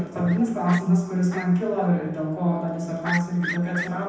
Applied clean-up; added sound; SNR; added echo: none; Fowl; 13 dB; reverberation time 0.8 s.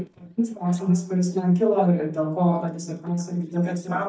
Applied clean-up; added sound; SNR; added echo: neural mask model DeepFilterNet 3.